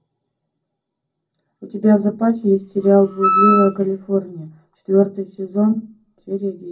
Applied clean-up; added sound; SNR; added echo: none; Wind instrument, woodwind instrument; 1 dB; reverberation time 0.4 s.